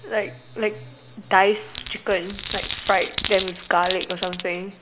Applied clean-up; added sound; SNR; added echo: none; Glass; 8 dB; none.